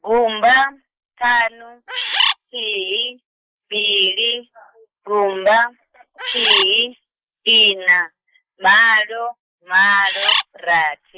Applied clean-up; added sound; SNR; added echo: neural mask model Resemble Enhance denoiser.